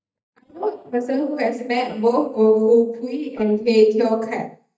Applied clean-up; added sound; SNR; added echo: neural mask model DeepFilterNet 3.